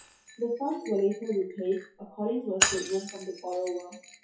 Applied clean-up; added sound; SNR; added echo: classical method WPE with log-MMSE.